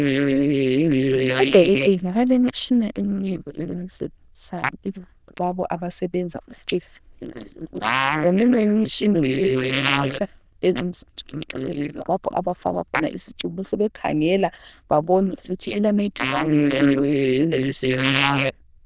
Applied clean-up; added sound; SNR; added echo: neural diffusion model UNIVERSE++.